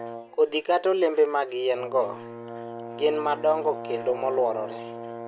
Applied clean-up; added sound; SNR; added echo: none; Brass instrument; 12 dB; none.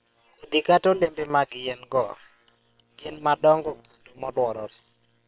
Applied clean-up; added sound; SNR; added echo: neural separator model SepFormer WHAM!.